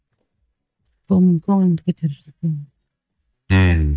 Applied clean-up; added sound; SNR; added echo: neural mask model DeepFilterNet 3.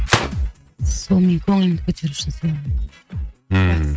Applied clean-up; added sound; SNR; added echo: neural mask model RNNoise.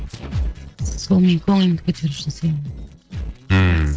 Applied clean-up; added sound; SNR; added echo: neural separator model SepFormer DNS4.